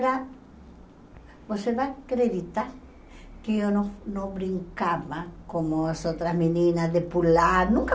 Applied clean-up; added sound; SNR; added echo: none; none; none; none.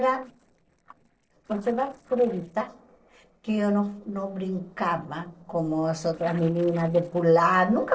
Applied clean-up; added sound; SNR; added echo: neural separator model SepFormer DNS4.